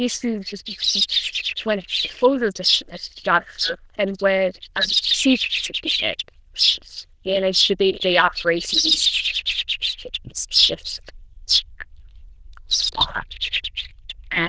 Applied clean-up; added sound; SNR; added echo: neural diffusion model UNIVERSE++.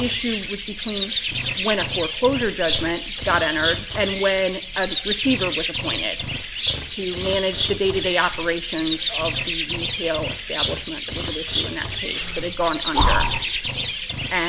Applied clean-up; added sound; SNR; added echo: none; Breathing + Bird; -1 dB; none.